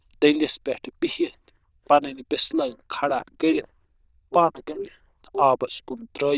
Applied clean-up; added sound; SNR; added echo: neural diffusion model UNIVERSE++.